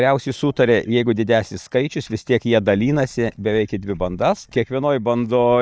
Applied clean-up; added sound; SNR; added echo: neural mask model DeepFilterNet 3.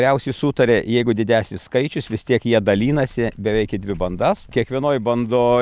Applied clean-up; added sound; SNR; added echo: none; none; none; none.